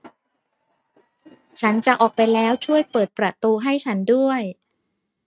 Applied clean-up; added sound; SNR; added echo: neural mask model RNNoise.